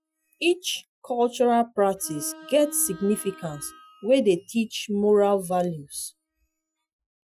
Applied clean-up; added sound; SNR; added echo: classical method Wiener filter.